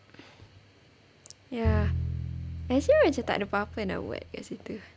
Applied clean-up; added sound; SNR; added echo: none; Bowed string instrument; 2 dB; none.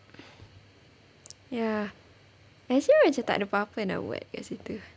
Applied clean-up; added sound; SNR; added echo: none; none; none; none.